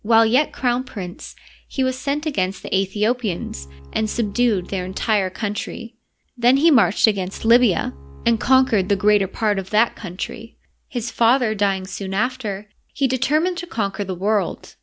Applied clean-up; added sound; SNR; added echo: none; Bowed string instrument; 19 dB; none.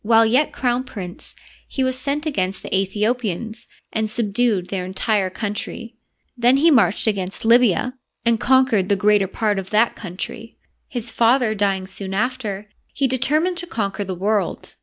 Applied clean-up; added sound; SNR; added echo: neural mask model Resemble Enhance denoiser.